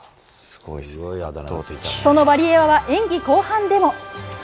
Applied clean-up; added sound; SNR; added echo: none; none; none; none.